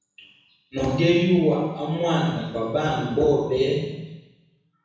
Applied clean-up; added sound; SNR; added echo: none; none; none; reverberation time 1.1 s.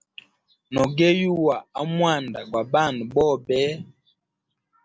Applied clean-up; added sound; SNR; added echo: none; none; none; none.